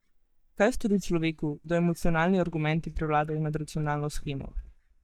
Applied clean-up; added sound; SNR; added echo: neural mask model DeepFilterNet 3.